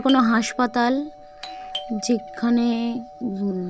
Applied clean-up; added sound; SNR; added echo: none; Doorbell; 14 dB; none.